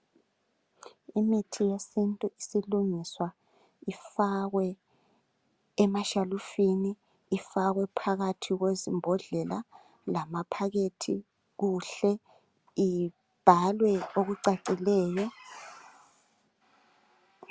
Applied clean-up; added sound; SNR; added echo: none; none; none; none.